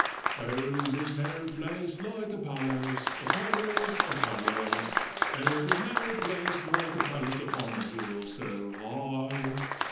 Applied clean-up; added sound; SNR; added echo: none; Applause; -1 dB; reverberation time 0.9 s.